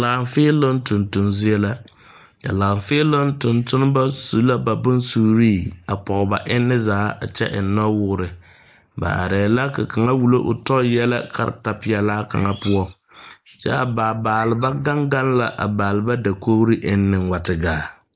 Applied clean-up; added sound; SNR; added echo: neural mask model Resemble Enhance denoiser.